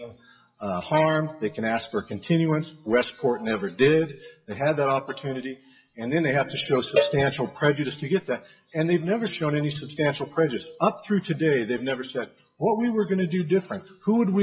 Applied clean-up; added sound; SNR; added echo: classical method WPE with log-MMSE.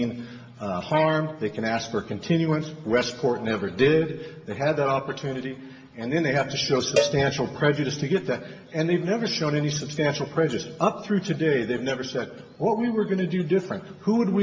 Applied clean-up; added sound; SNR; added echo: none; Cowbell; 6 dB; reverberation time 0.9 s.